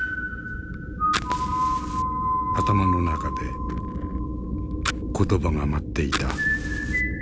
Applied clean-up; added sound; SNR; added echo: none; Fire; 13 dB; none.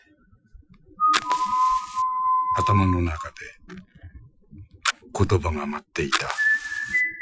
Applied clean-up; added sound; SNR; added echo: classical method Wiener filter.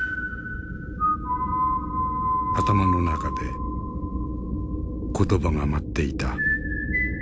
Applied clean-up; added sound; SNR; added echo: none; none; none; none.